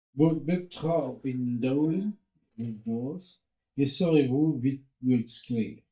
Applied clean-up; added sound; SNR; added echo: neural mask model DeepFilterNet 3.